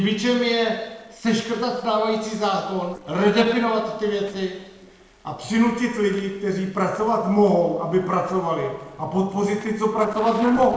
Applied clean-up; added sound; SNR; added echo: neural separator model SepFormer DNS4.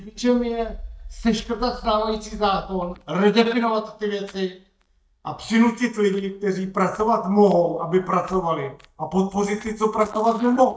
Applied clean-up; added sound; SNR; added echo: neural mask model DeepFilterNet 3.